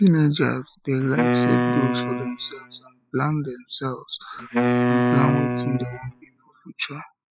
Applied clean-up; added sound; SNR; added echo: classical method spectral subtraction.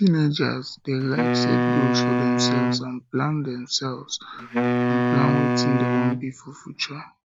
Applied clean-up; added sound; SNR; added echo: none; Wind instrument, woodwind instrument; -2 dB; none.